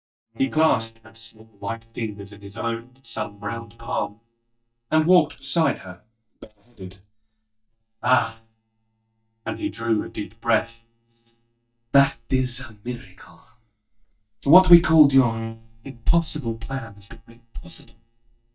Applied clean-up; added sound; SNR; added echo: neural mask model DeepFilterNet 3.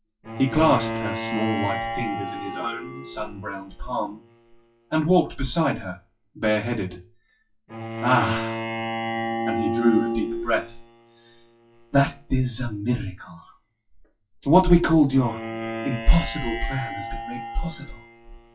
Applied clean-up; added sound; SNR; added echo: classical method WPE with log-MMSE.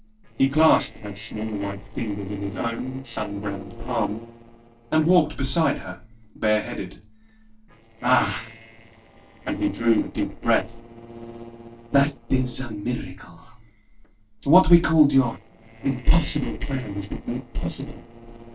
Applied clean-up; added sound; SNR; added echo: neural separator model SepFormer DNS4.